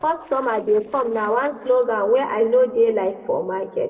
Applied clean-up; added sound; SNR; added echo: neural separator model SepFormer DNS4.